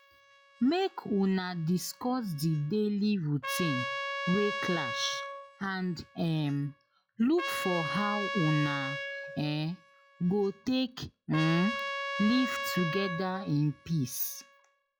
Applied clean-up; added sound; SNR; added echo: classical method log-MMSE.